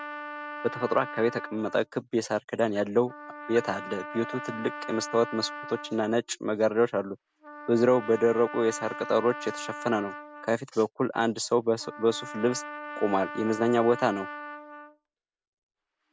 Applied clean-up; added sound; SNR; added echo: none; Trumpet; 12 dB; none.